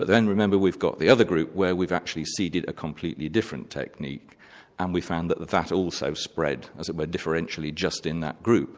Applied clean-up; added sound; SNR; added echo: none; none; none; none.